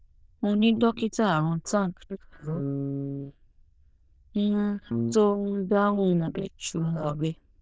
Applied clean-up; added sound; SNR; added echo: neural diffusion model UNIVERSE++.